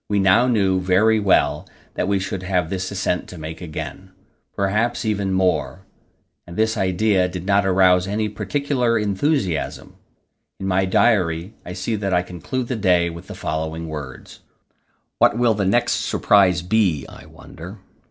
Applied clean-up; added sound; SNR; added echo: none; none; none; none.